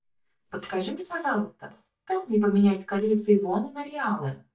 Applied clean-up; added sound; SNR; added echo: neural mask model DeepFilterNet 3.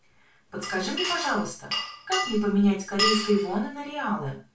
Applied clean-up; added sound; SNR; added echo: none; Glass; 4 dB; reverberation time 0.3 s.